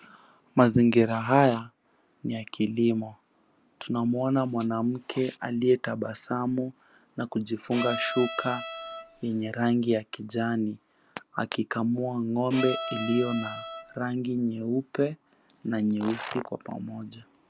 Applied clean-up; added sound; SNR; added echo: none; Bowed string instrument; 8 dB; none.